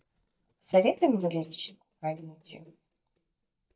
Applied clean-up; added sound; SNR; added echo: neural mask model DeepFilterNet 3.